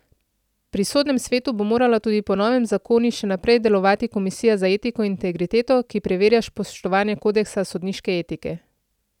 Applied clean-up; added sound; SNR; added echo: none; none; none; none.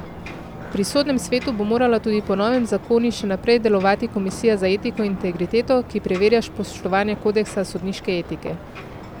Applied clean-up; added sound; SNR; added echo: none; Ocean; 14 dB; none.